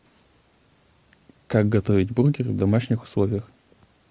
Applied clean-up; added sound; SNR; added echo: none; none; none; none.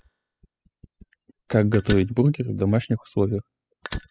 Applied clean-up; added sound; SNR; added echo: classical method spectral subtraction.